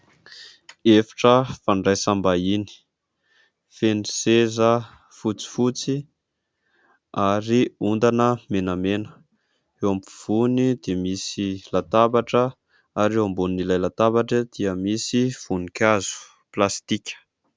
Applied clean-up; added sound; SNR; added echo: none; none; none; none.